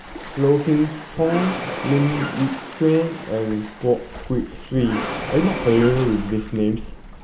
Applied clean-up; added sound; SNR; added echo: none; Engine / Mechanisms + Waves, surf; 9 dB; none.